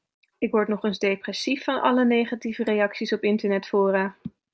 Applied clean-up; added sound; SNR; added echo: none; none; none; none.